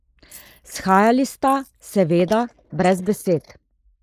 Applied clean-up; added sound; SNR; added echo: neural mask model Resemble Enhance denoiser.